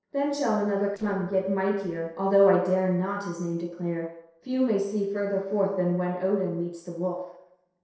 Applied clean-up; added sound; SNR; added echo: neural separator model SepFormer DNS4.